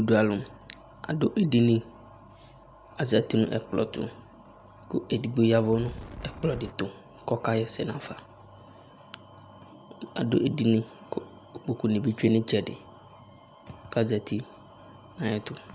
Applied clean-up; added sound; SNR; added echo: none; Wind; 12 dB; none.